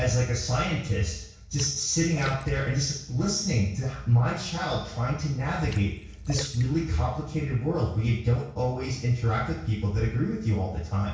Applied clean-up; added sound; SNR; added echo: neural separator model SepFormer DNS4.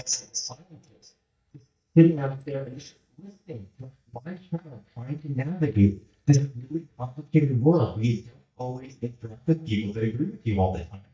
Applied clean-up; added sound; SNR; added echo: neural mask model DeepFilterNet 3.